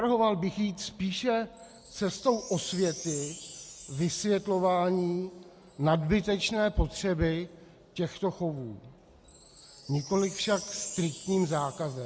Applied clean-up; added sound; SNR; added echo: none; Wind chime; 17 dB; none.